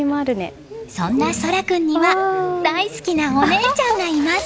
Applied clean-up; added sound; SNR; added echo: none; Sink (filling or washing) / Water; 13 dB; none.